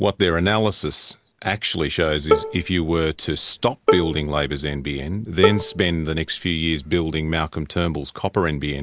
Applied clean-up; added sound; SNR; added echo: none; Bowed string instrument; 3 dB; none.